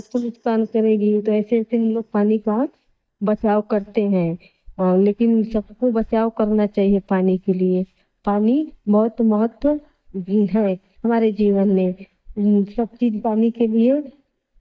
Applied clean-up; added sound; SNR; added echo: neural mask model DeepFilterNet 3.